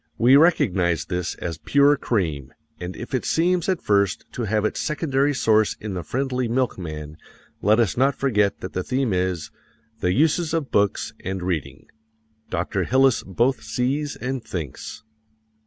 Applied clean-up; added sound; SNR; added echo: none; none; none; none.